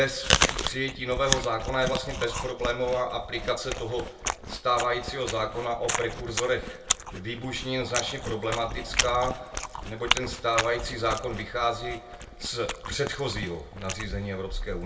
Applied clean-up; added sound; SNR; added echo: none; Chewing, mastication; 3 dB; reverberation time 0.2 s.